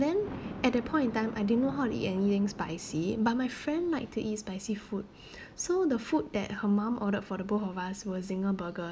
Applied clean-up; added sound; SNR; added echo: none; Thunder; 16 dB; none.